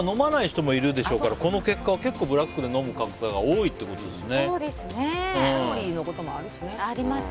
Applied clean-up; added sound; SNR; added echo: none; Rain; 20 dB; none.